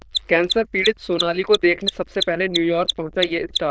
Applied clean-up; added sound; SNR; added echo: neural diffusion model UNIVERSE++.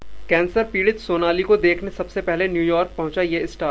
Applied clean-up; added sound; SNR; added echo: none; none; none; none.